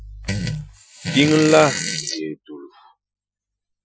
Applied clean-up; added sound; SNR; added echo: classical method Wiener filter.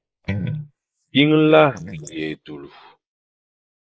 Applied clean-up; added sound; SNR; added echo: neural mask model Resemble Enhance denoiser.